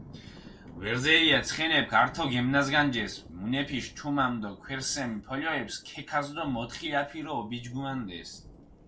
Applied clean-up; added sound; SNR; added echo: none; Thunder / Rain; 19 dB; reverberation time 0.2 s.